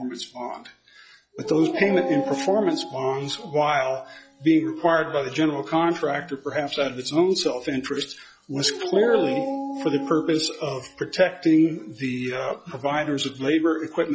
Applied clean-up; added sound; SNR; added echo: classical method log-MMSE.